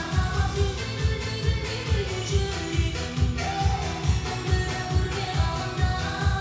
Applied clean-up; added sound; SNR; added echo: none; none; none; reverberation time 1.1 s.